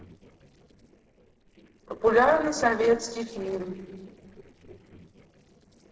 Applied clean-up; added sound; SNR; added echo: neural separator model SepFormer DNS4.